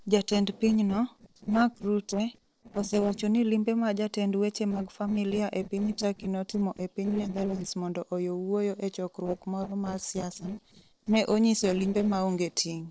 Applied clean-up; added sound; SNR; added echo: neural separator model SepFormer DNS4.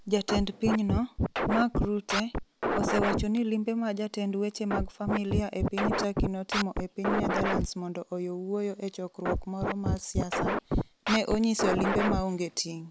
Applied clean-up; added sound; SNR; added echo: none; Scratching (performance technique); 0 dB; none.